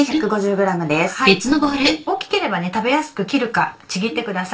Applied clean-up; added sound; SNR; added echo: neural separator model SepFormer DNS4.